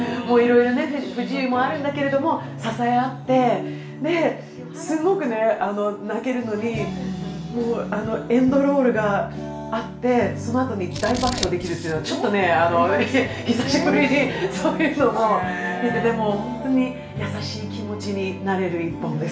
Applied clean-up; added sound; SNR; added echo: none; Scissors; 10 dB; reverberation time 0.4 s.